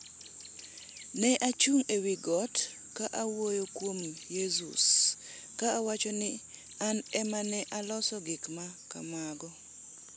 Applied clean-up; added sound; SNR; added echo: none; none; none; none.